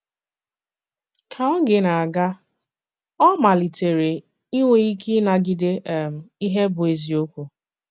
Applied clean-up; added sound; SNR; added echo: none; none; none; none.